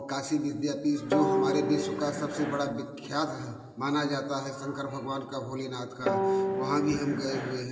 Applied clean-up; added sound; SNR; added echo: none; Guitar; -1 dB; reverberation time 1.9 s.